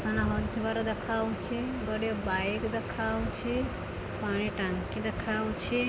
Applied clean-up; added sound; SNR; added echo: none; none; none; none.